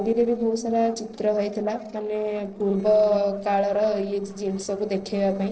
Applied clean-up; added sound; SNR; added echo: neural separator model SepFormer DNS4.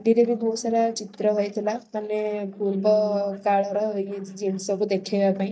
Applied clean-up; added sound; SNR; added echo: neural mask model DeepFilterNet 3.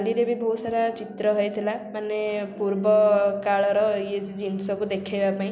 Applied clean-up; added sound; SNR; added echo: none; none; none; none.